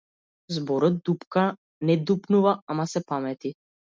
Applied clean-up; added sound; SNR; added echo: none; none; none; none.